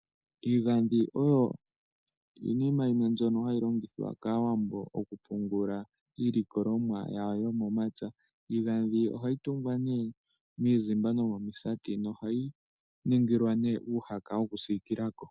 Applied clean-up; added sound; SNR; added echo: none; none; none; none.